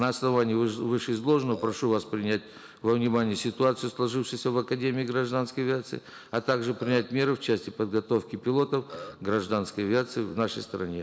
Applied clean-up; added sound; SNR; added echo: neural mask model Resemble Enhance denoiser.